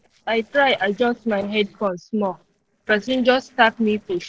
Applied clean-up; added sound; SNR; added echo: neural separator model SepFormer DNS4.